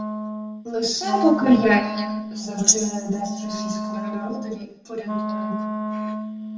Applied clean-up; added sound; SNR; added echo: none; Wind instrument, woodwind instrument; 5 dB; reverberation time 0.8 s.